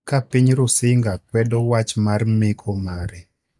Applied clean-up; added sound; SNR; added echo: neural mask model DeepFilterNet 3.